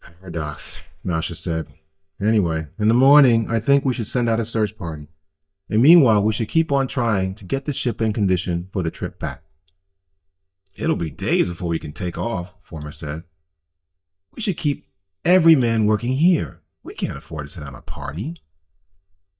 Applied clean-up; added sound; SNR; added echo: neural mask model DeepFilterNet 3.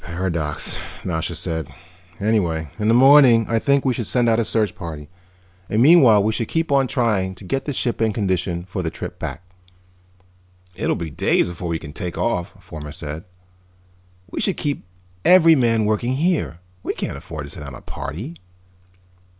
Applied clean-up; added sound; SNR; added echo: none; none; none; none.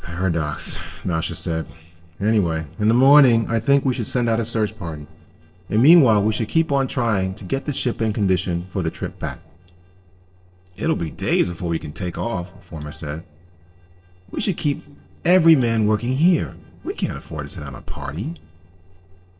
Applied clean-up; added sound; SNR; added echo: neural separator model SepFormer DNS4.